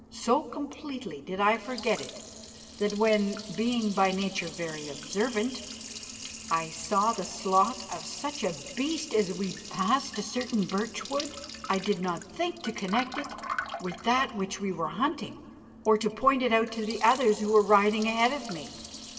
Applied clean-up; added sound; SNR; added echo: none; Liquid; 13 dB; reverberation time 1.5 s.